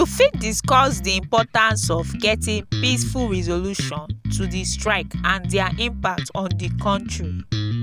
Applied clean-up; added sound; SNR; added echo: none; Bass guitar; 4 dB; none.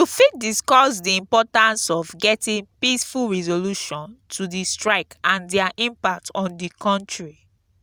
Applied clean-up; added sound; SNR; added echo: none; none; none; none.